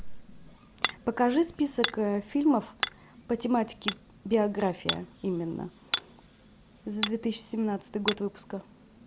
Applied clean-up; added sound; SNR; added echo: none; Hammer; 8 dB; none.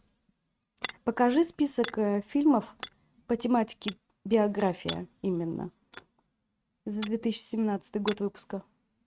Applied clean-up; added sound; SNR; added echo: neural mask model RNNoise.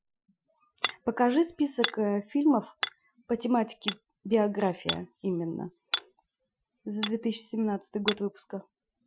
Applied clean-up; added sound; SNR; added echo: classical method Wiener filter.